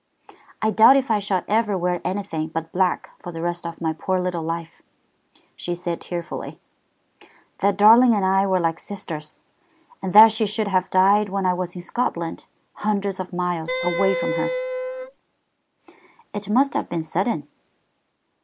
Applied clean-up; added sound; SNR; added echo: none; Wind instrument, woodwind instrument; 2 dB; none.